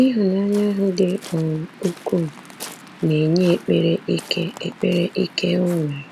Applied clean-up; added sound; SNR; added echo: none; Waves, surf; 19 dB; none.